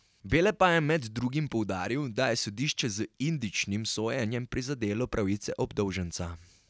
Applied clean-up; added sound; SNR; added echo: none; none; none; none.